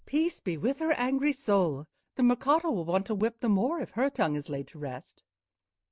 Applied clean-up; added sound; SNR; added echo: none; none; none; none.